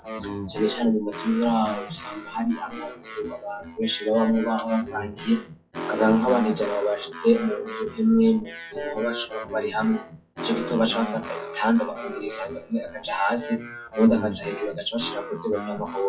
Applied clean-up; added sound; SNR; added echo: classical method WPE with log-MMSE.